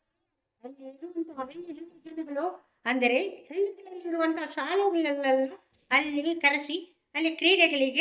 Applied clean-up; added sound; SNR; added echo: neural mask model DeepFilterNet 3.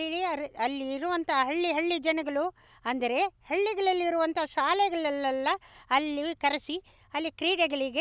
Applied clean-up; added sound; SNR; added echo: none; none; none; none.